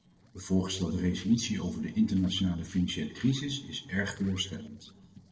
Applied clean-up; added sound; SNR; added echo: neural separator model SepFormer DNS4.